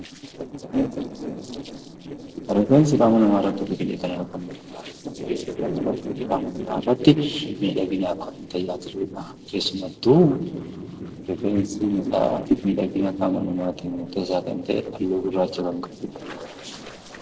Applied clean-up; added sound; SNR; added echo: neural separator model SepFormer DNS4.